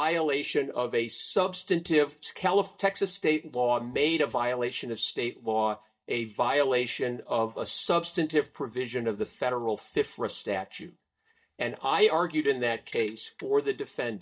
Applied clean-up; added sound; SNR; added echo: neural mask model DeepFilterNet 3.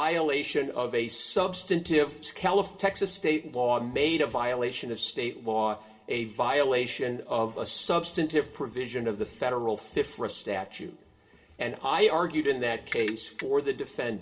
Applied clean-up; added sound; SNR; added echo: none; Ratchet, pawl; 10 dB; reverberation time 0.2 s.